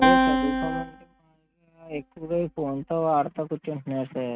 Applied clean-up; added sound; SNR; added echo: neural mask model RNNoise.